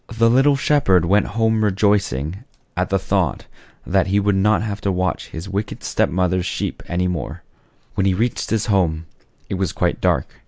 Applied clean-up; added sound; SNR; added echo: none; none; none; none.